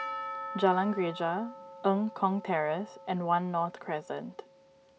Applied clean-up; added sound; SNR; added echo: none; Percussion; 12 dB; none.